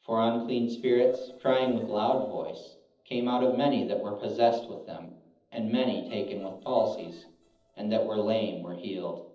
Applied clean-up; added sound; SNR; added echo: neural separator model SepFormer DNS4.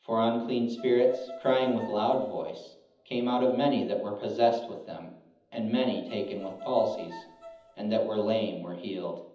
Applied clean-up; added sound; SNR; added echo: none; Bowed string instrument; 17 dB; reverberation time 0.8 s.